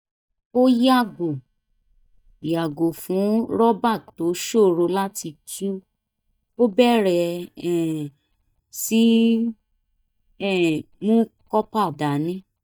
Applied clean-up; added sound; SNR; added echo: neural mask model DeepFilterNet 3.